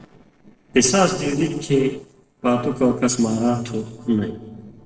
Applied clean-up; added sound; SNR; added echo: neural separator model SepFormer DNS4.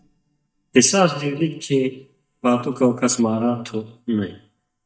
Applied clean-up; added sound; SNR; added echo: neural mask model DeepFilterNet 3.